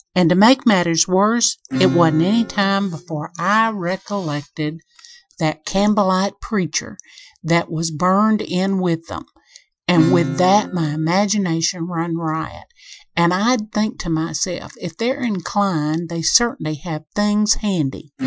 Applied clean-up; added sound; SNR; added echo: classical method Wiener filter.